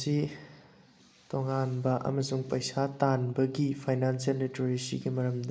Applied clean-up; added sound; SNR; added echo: none; none; none; none.